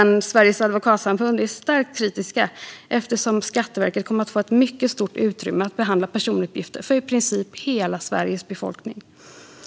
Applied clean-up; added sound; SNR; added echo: none; none; none; none.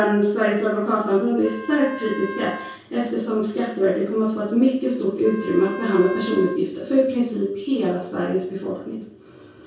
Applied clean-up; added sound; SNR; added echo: none; Wind instrument, woodwind instrument; 14 dB; reverberation time 0.6 s.